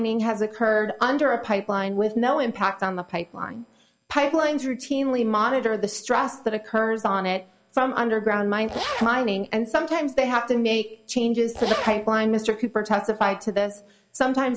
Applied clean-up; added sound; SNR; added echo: none; Zipper (clothing); 9 dB; none.